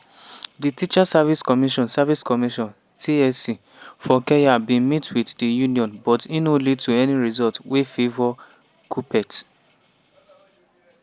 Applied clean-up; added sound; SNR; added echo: none; none; none; none.